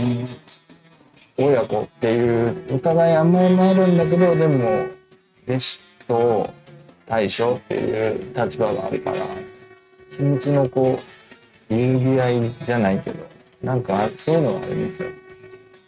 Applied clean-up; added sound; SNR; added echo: neural mask model RNNoise.